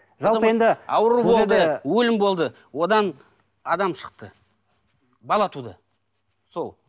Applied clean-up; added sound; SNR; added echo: none; none; none; none.